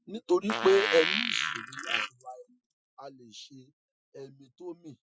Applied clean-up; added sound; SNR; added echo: classical method Wiener filter.